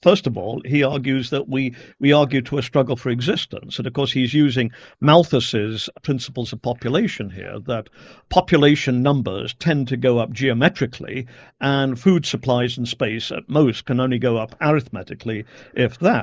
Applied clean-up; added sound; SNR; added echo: neural mask model Resemble Enhance denoiser.